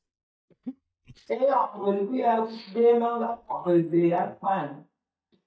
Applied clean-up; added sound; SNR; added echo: neural mask model DeepFilterNet 3.